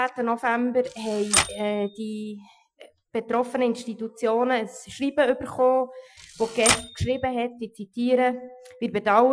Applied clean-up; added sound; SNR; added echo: classical method Wiener filter.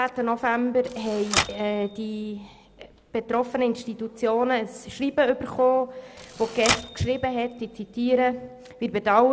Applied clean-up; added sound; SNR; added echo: none; Typewriter; 4 dB; none.